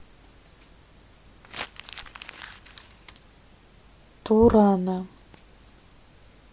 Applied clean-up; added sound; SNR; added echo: none; Crumpling, crinkling; 16 dB; none.